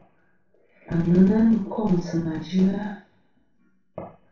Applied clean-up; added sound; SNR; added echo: none; none; none; reverberation time 0.3 s.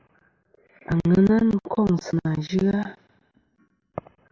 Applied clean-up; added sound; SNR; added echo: none; none; none; none.